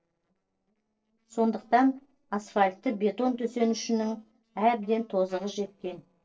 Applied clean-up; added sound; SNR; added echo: neural separator model SepFormer DNS4.